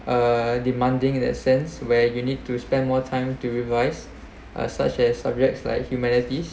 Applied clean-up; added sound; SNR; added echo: none; none; none; none.